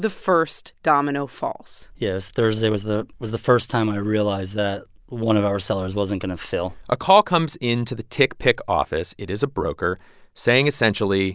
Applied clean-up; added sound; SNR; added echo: none; none; none; none.